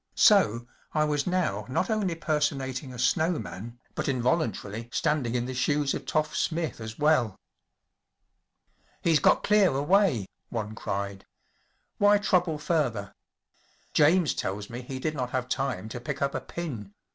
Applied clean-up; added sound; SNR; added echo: none; none; none; none.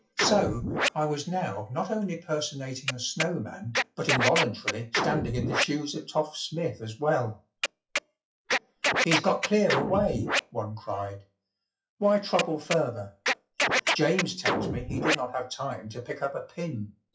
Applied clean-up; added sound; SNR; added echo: classical method WPE with log-MMSE.